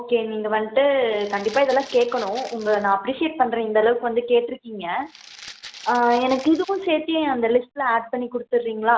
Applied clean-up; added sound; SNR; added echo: none; Rattle (instrument); 20 dB; none.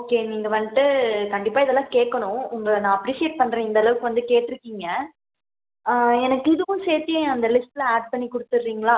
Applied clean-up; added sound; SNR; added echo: none; none; none; none.